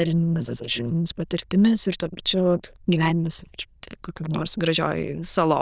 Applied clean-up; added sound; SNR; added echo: neural diffusion model UNIVERSE++.